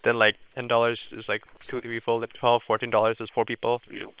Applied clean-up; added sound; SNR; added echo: neural separator model SepFormer WHAM!.